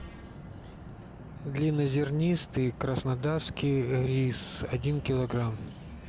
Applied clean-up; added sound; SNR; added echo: none; Bird; 16 dB; none.